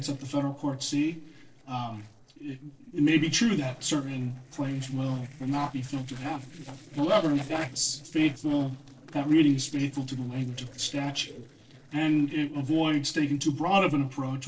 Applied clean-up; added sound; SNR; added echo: neural separator model SepFormer DNS4.